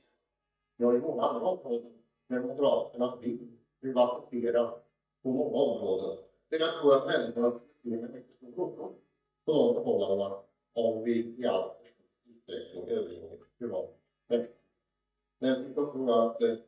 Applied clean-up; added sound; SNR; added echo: neural mask model DeepFilterNet 3.